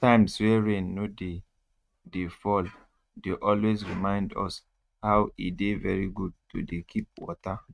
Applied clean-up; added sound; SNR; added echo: neural mask model RNNoise.